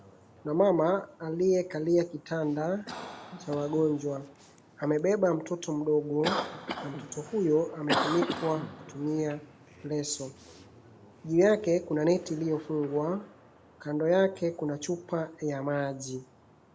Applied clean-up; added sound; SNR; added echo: none; Cough; 11 dB; none.